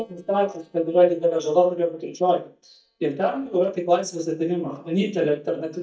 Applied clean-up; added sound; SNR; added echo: neural mask model DeepFilterNet 3.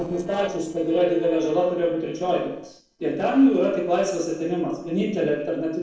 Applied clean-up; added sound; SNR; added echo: neural separator model SepFormer DNS4.